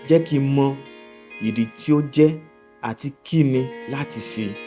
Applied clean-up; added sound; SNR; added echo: none; Harp; 19 dB; none.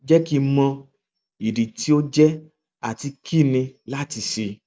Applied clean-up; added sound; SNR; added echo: none; none; none; none.